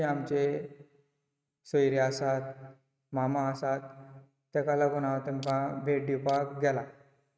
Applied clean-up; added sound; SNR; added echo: neural mask model RNNoise.